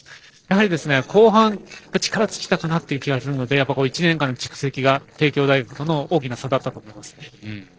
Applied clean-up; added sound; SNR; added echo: neural separator model SepFormer DNS4.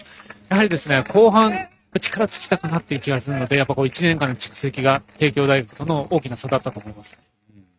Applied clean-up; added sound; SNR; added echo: neural mask model RNNoise.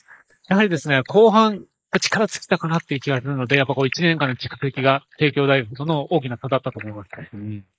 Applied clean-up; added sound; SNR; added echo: neural mask model Resemble Enhance denoiser.